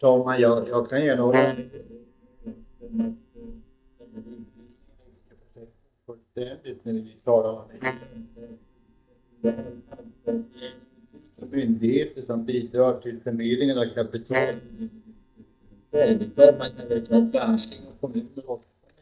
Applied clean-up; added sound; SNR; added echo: neural mask model DeepFilterNet 3.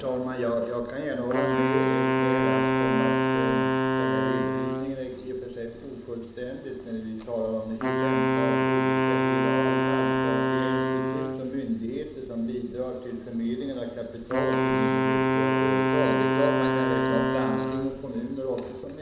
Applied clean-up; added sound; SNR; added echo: none; Wind instrument, woodwind instrument; -5 dB; reverberation time 0.9 s.